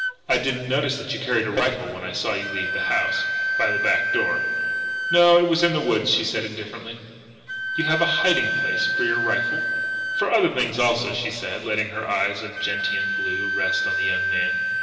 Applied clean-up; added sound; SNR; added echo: none; Wind instrument, woodwind instrument; 2 dB; reverberation time 2.4 s.